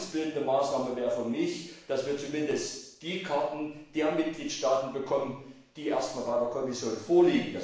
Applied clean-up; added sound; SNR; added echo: none; none; none; reverberation time 0.7 s.